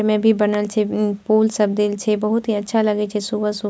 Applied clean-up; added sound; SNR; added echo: none; none; none; none.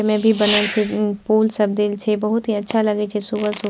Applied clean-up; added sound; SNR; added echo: none; Fireworks; 10 dB; none.